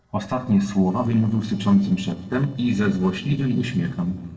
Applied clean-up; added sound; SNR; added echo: neural separator model SepFormer DNS4.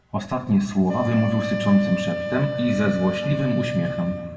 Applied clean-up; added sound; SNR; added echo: none; Wind instrument, woodwind instrument; 7 dB; reverberation time 1.8 s.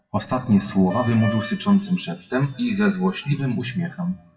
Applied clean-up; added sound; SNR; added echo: classical method WPE with log-MMSE.